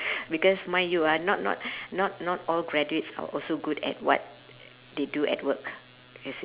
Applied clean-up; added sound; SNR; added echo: none; none; none; none.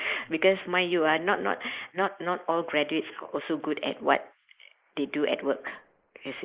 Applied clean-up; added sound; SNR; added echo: neural mask model Resemble Enhance denoiser.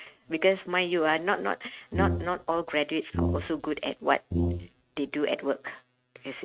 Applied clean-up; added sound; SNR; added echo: neural mask model RNNoise.